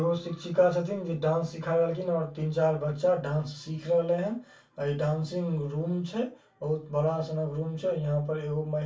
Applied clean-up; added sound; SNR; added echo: none; none; none; reverberation time 0.2 s.